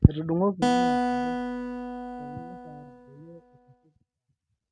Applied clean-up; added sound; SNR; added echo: neural mask model RNNoise.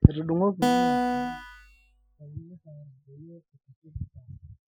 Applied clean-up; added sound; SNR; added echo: classical method Wiener filter.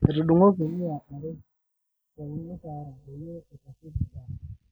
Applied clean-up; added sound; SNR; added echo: neural mask model Resemble Enhance denoiser.